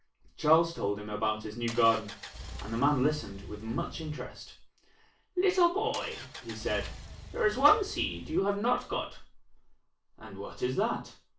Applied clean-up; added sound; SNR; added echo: none; Engine; 12 dB; reverberation time 0.3 s.